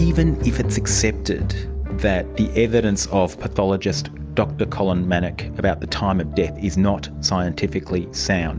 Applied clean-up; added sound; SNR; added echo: none; none; none; none.